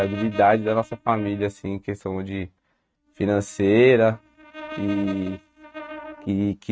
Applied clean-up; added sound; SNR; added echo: neural mask model RNNoise.